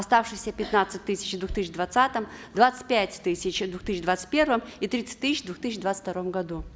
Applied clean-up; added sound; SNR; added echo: none; none; none; none.